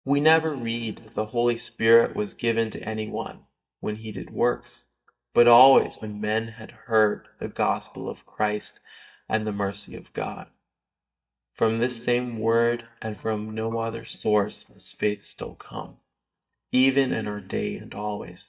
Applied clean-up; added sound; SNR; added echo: neural mask model DeepFilterNet 3.